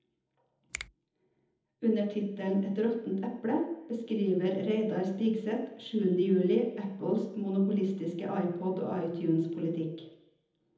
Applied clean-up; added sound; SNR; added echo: none; Finger snapping; 18 dB; reverberation time 1.0 s.